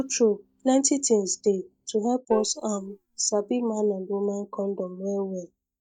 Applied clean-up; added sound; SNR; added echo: neural mask model DeepFilterNet 3.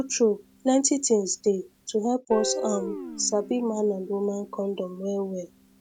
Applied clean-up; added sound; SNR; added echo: none; Guitar; 12 dB; none.